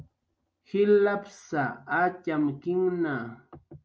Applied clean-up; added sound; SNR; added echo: none; none; none; none.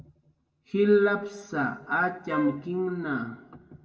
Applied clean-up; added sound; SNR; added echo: none; Wind instrument, woodwind instrument; 10 dB; reverberation time 1.5 s.